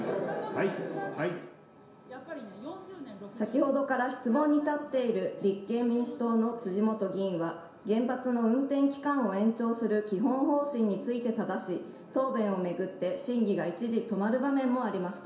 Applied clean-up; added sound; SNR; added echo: none; none; none; reverberation time 0.7 s.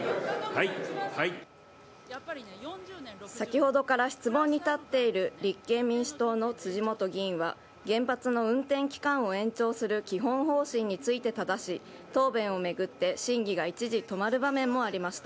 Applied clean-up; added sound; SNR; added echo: none; none; none; none.